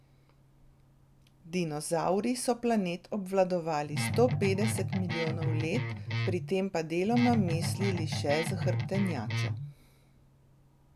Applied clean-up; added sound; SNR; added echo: none; Guitar; 0 dB; none.